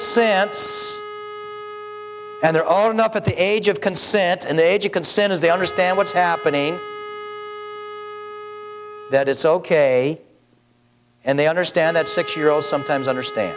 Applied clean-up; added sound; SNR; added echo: none; Wind instrument, woodwind instrument; 14 dB; none.